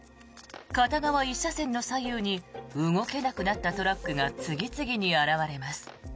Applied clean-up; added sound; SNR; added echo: none; none; none; none.